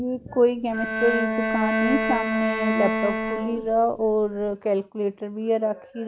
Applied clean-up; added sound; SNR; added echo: none; Bowed string instrument; 2 dB; none.